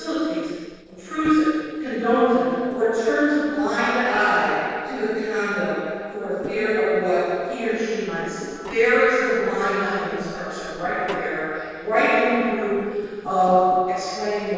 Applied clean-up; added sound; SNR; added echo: neural separator model SepFormer DNS4.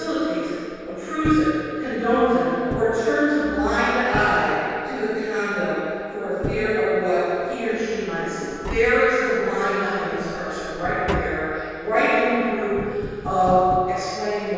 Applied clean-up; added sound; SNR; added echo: none; Tap; 13 dB; reverberation time 2.2 s.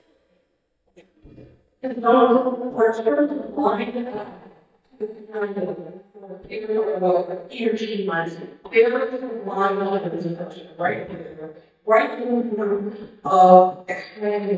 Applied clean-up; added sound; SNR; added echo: neural mask model DeepFilterNet 3.